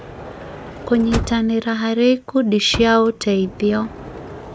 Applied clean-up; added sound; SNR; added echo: none; Sliding door / Motor vehicle (road); 12 dB; none.